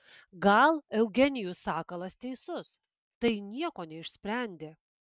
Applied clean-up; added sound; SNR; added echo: none; none; none; none.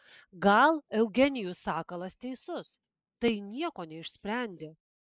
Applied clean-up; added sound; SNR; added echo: neural mask model Resemble Enhance denoiser.